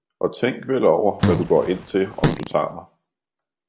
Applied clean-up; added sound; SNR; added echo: none; Fart; 3 dB; none.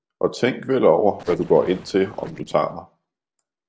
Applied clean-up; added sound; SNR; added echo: neural separator model SepFormer DNS4.